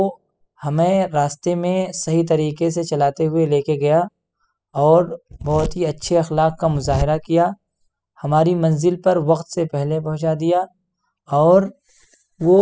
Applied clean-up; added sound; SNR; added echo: classical method spectral subtraction.